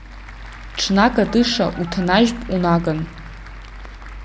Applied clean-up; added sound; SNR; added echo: none; Telephone + Applause / Crowd; 19 dB; none.